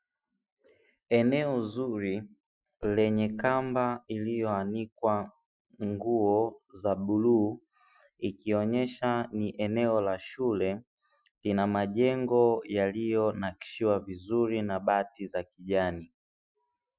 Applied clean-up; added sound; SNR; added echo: classical method Wiener filter.